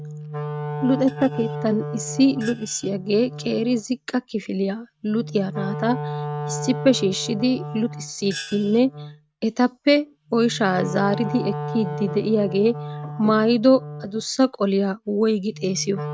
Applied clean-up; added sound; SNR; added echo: neural mask model RNNoise.